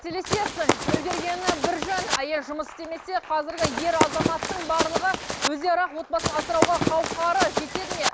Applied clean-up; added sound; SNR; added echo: none; Run; 0 dB; none.